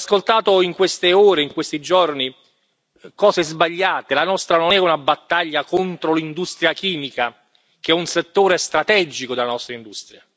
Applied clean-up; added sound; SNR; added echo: none; none; none; none.